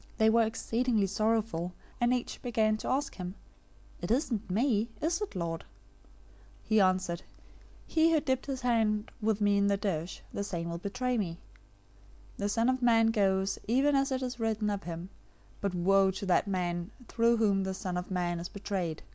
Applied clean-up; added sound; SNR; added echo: none; none; none; none.